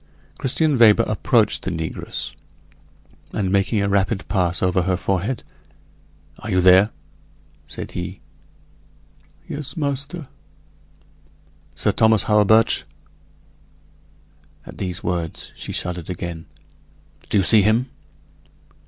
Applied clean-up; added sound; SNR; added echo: none; none; none; none.